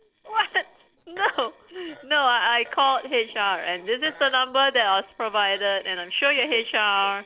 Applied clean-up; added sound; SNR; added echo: neural separator model SepFormer DNS4.